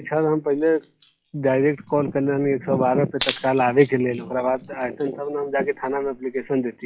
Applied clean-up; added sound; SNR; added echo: classical method log-MMSE.